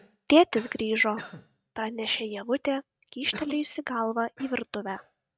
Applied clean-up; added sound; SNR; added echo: neural mask model RNNoise.